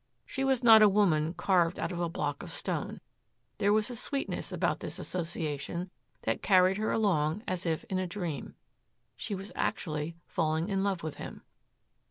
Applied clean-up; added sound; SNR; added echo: none; none; none; none.